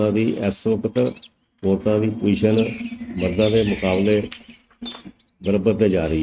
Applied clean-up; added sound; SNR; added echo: neural mask model RNNoise.